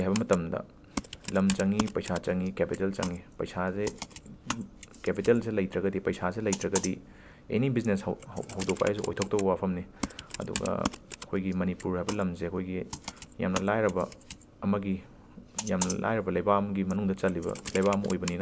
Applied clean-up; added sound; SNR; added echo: none; Computer keyboard; 12 dB; none.